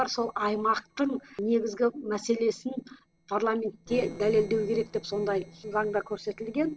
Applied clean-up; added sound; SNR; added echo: neural separator model SepFormer DNS4.